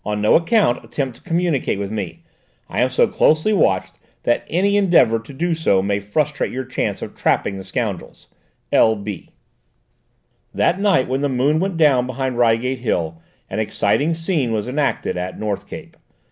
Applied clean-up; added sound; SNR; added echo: none; none; none; none.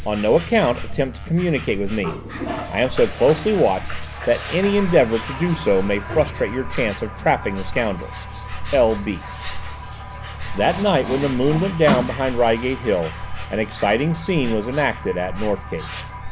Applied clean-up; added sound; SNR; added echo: none; Insect + Water tap, faucet; 7 dB; none.